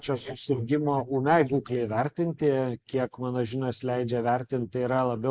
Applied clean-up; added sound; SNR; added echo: neural mask model Resemble Enhance denoiser.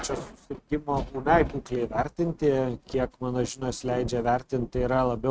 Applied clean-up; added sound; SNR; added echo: neural mask model RNNoise.